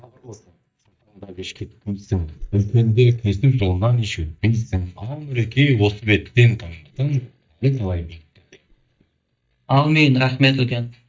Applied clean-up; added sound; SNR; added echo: neural mask model DeepFilterNet 3.